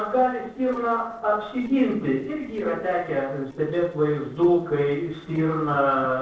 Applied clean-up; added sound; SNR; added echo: neural separator model SepFormer DNS4.